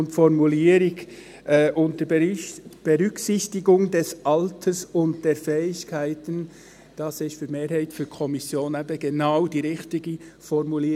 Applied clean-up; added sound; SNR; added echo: none; none; none; none.